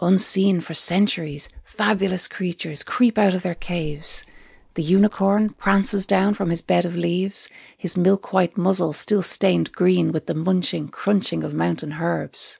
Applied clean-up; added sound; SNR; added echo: neural mask model DeepFilterNet 3.